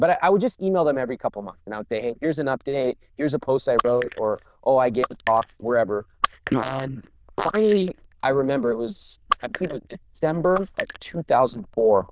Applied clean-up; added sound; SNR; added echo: neural diffusion model UNIVERSE++.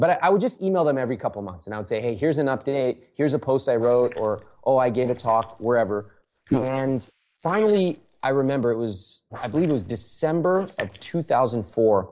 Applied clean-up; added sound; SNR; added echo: neural mask model Resemble Enhance denoiser.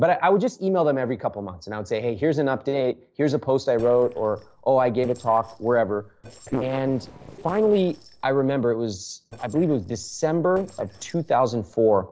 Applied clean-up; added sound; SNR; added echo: neural separator model SepFormer DNS4.